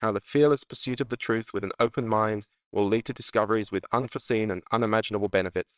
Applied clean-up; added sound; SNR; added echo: neural separator model SepFormer WHAMR!.